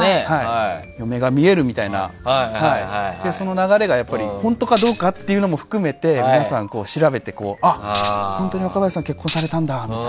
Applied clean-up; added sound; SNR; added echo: none; Tambourine; 13 dB; none.